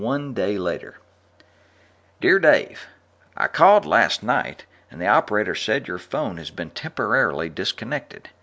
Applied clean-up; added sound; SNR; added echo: none; none; none; none.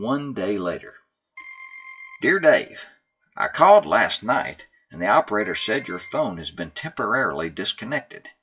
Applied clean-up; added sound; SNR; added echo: classical method WPE with log-MMSE.